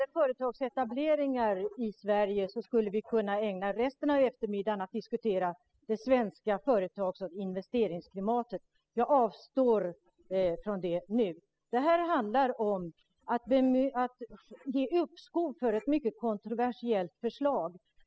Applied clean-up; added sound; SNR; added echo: classical method spectral subtraction.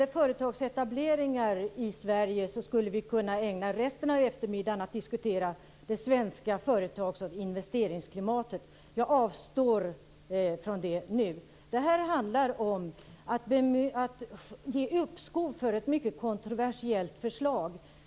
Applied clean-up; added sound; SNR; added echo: none; none; none; none.